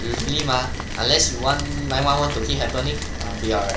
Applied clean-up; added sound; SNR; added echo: none; Rain; 4 dB; none.